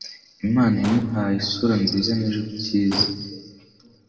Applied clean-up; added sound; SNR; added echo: none; Gunshot, gunfire; 14 dB; reverberation time 1.8 s.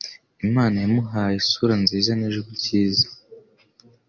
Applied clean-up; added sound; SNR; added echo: none; none; none; none.